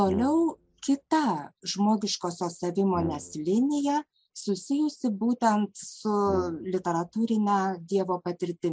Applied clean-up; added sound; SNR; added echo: none; Brass instrument; 13 dB; none.